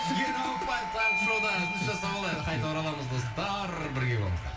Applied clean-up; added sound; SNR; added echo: none; Doorbell; 3 dB; reverberation time 2.8 s.